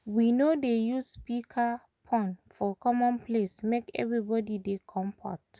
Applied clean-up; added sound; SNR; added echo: none; none; none; none.